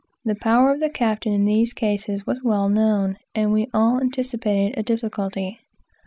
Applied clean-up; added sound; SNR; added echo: none; none; none; none.